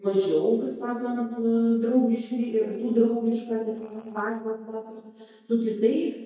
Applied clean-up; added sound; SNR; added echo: neural mask model DeepFilterNet 3.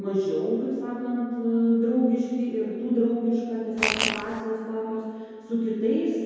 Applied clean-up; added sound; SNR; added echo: none; Fart; 1 dB; reverberation time 2.2 s.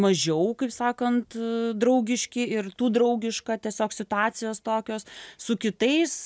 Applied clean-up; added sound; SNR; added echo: none; none; none; none.